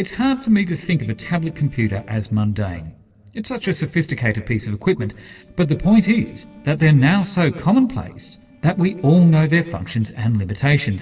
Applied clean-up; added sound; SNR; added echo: neural separator model SepFormer DNS4.